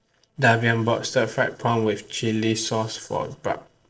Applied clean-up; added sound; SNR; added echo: neural separator model SepFormer DNS4.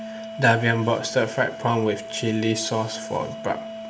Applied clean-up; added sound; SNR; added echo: none; Organ; 12 dB; reverberation time 0.7 s.